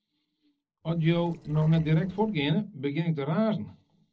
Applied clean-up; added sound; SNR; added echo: neural separator model SepFormer DNS4.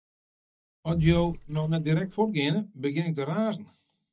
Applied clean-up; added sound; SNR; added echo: neural mask model DeepFilterNet 3.